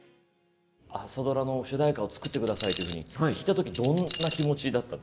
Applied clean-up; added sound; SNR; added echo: none; Keys jangling; 0 dB; none.